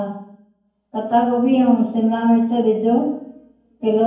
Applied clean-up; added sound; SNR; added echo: none; none; none; reverberation time 0.9 s.